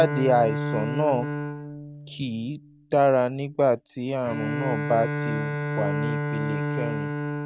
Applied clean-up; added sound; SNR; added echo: neural mask model RNNoise.